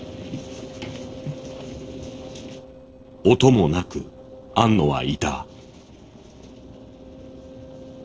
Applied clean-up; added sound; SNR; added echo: neural separator model SepFormer DNS4.